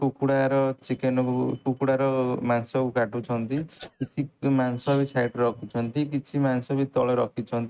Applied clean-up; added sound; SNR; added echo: neural mask model RNNoise.